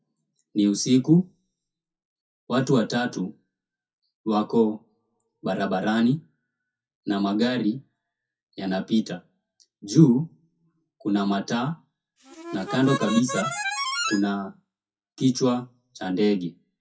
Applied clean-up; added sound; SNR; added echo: classical method WPE with log-MMSE.